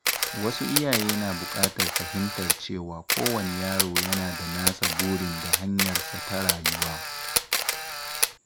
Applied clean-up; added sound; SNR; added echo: none; Camera; -3 dB; none.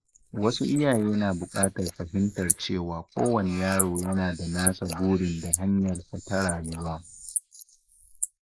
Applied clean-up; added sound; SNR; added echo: neural mask model Resemble Enhance denoiser.